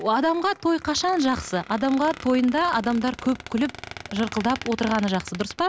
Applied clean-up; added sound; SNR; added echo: none; Squeak; 16 dB; none.